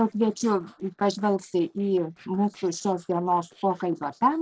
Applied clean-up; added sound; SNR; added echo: neural separator model SepFormer DNS4.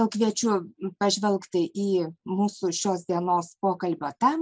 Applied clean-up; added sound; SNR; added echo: none; none; none; none.